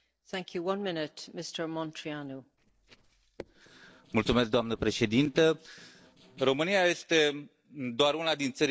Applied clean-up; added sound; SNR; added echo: neural separator model SepFormer DNS4.